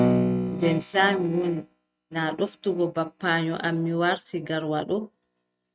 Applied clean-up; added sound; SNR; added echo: neural mask model RNNoise.